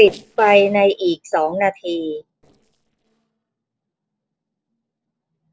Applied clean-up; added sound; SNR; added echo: neural separator model SepFormer DNS4.